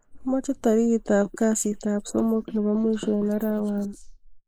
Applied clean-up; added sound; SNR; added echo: neural mask model Resemble Enhance denoiser.